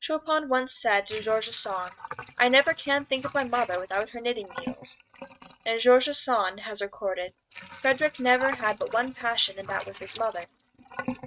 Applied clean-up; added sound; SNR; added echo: neural mask model RNNoise.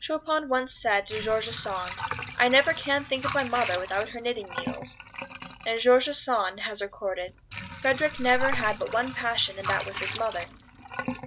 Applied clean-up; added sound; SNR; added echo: none; Sink (filling or washing) / Water; 10 dB; none.